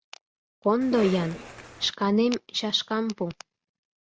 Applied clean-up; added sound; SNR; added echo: none; Cough; 11 dB; none.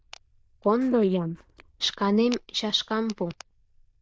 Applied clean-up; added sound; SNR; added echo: neural diffusion model UNIVERSE++.